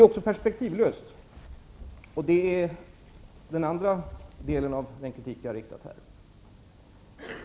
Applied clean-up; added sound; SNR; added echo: none; none; none; none.